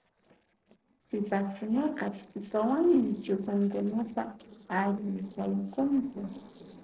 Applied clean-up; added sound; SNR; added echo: neural separator model SepFormer DNS4.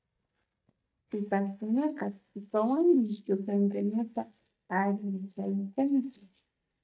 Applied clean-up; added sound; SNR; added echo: neural mask model DeepFilterNet 3.